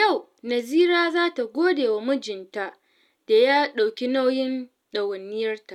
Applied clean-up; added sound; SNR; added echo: none; none; none; none.